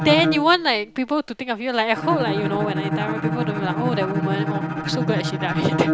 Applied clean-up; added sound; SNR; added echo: none; Bowed string instrument; 2 dB; none.